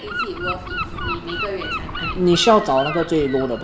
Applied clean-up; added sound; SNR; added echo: none; Gull, seagull / Wind; 7 dB; none.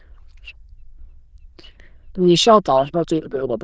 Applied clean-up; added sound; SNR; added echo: neural diffusion model UNIVERSE++.